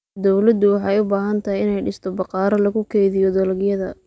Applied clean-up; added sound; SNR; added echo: none; none; none; none.